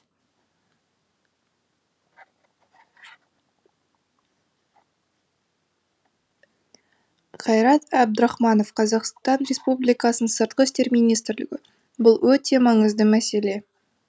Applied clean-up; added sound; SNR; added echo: none; none; none; none.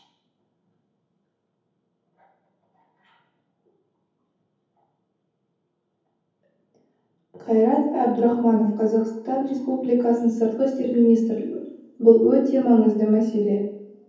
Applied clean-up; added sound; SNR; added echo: none; none; none; reverberation time 0.9 s.